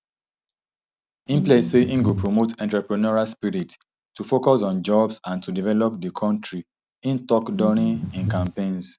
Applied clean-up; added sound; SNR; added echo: none; Bass guitar; 5 dB; none.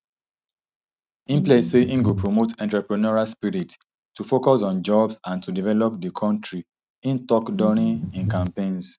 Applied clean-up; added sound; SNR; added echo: neural mask model RNNoise.